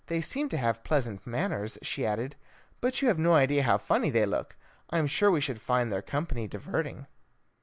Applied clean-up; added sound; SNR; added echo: none; none; none; none.